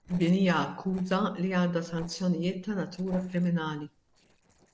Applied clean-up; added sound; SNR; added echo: neural separator model SepFormer DNS4.